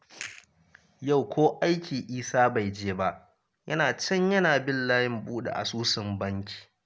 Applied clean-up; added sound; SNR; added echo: none; none; none; none.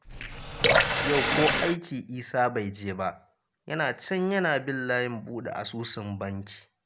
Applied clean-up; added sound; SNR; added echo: none; Water tap, faucet / Water; -5 dB; none.